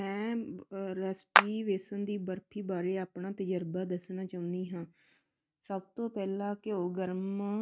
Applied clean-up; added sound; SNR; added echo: neural mask model RNNoise.